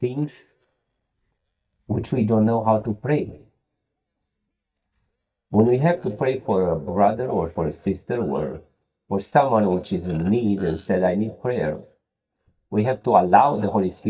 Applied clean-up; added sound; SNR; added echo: neural mask model DeepFilterNet 3.